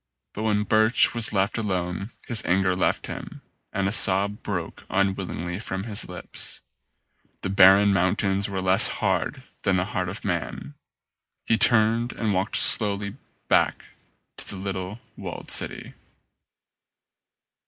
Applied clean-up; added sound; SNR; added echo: neural mask model Resemble Enhance denoiser.